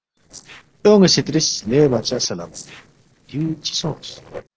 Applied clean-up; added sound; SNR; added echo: neural separator model SepFormer DNS4.